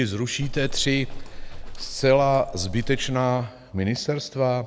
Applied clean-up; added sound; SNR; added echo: none; Livestock, farm animals, working animals; 7 dB; none.